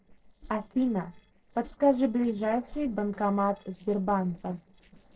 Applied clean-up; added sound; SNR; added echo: neural separator model SepFormer DNS4.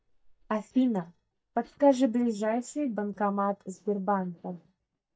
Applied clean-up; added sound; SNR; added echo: neural mask model DeepFilterNet 3.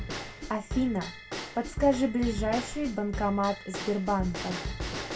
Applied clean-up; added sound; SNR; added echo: none; Bell / Drum / Drum kit; 7 dB; reverberation time 0.2 s.